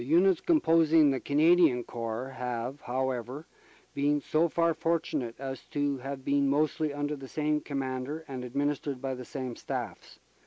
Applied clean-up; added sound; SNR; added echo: none; none; none; none.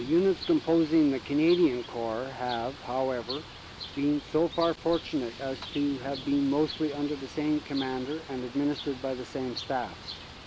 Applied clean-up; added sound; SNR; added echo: none; Bird; 14 dB; none.